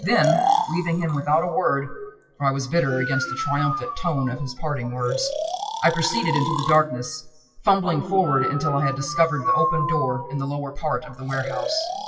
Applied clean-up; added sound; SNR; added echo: classical method WPE with log-MMSE.